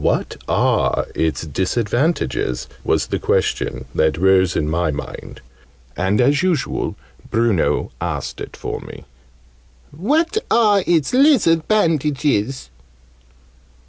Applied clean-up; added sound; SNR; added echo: none; none; none; none.